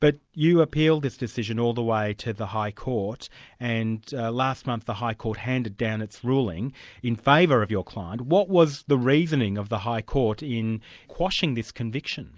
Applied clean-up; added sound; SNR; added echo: none; none; none; none.